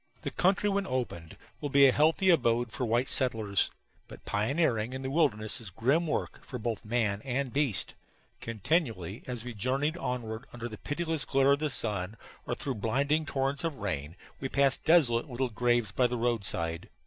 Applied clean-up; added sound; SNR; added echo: none; none; none; none.